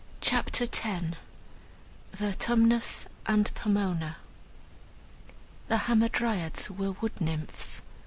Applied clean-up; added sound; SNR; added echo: none; none; none; none.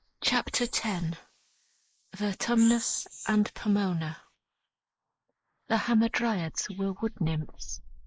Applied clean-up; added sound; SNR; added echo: neural mask model Resemble Enhance denoiser.